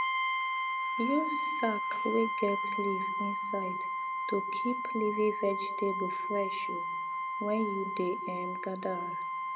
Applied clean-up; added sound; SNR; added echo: none; Brass instrument; -1 dB; none.